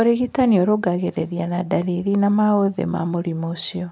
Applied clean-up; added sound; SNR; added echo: none; none; none; none.